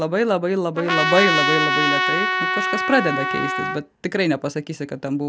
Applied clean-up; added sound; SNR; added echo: none; Trumpet; -1 dB; none.